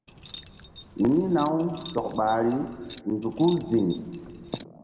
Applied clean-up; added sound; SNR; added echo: none; Keys jangling; 9 dB; reverberation time 1.8 s.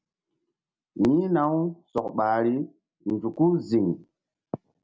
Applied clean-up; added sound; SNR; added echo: none; none; none; none.